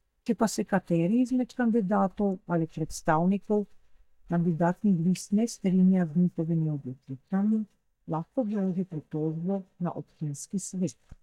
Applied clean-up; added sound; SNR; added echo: neural mask model DeepFilterNet 3.